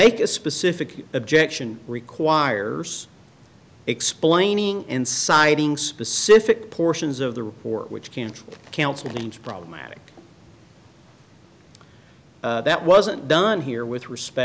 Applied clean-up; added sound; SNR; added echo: none; none; none; none.